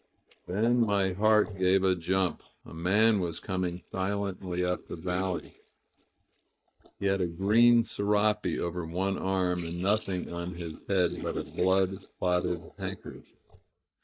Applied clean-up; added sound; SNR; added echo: neural mask model DeepFilterNet 3.